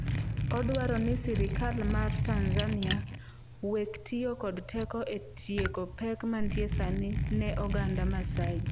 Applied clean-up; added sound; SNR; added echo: none; Liquid; -2 dB; none.